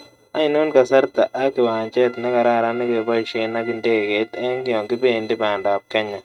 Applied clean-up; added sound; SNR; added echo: neural mask model RNNoise.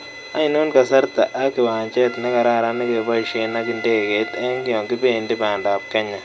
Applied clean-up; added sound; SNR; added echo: none; Trumpet + Bowed string instrument; 14 dB; none.